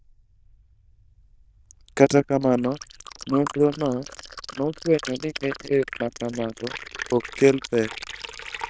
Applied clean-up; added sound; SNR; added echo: neural diffusion model UNIVERSE++.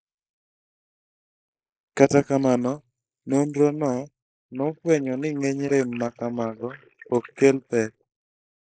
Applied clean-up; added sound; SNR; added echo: neural mask model Resemble Enhance denoiser.